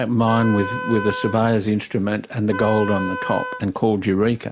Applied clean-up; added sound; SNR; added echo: none; Wind instrument, woodwind instrument; 9 dB; none.